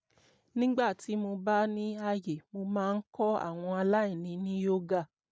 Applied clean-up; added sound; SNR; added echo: none; none; none; none.